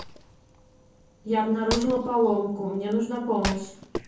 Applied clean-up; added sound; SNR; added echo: none; Wood; 10 dB; reverberation time 0.6 s.